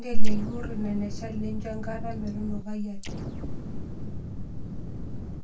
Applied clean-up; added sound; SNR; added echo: none; Explosion; 14 dB; reverberation time 0.2 s.